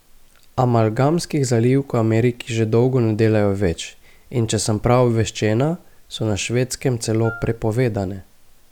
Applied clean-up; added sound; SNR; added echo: none; Wind instrument, woodwind instrument; 17 dB; none.